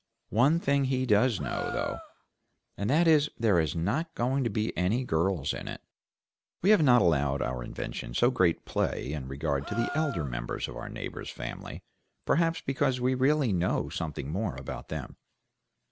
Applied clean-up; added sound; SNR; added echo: none; Gasp; 14 dB; none.